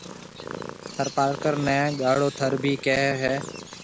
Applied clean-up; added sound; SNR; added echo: none; Purr; 13 dB; none.